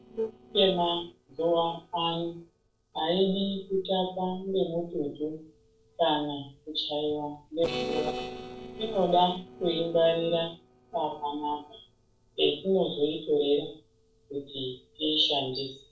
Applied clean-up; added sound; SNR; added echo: neural separator model SepFormer DNS4.